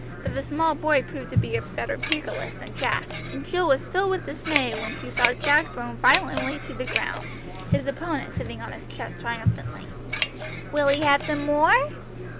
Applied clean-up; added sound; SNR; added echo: none; Scissors; 4 dB; none.